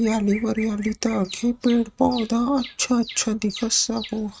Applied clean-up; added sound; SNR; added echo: neural mask model RNNoise.